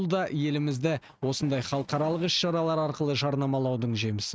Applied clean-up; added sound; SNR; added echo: neural mask model RNNoise.